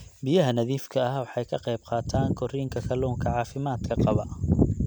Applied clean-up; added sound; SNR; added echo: none; none; none; none.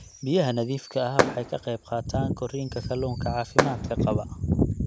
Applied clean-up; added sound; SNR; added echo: none; Fireworks; 5 dB; none.